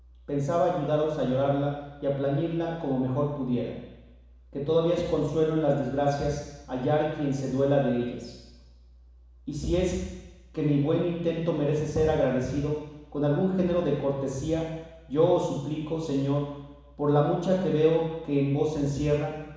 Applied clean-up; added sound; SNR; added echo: none; none; none; reverberation time 1.1 s.